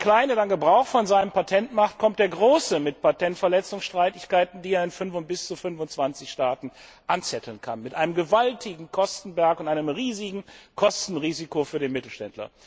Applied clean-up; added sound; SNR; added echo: none; none; none; none.